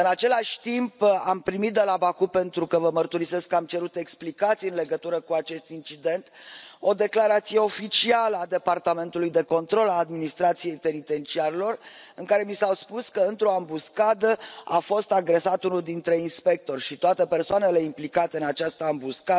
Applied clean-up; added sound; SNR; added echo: none; none; none; none.